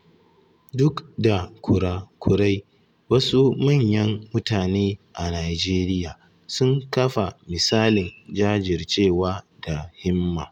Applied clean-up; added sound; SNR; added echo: none; none; none; none.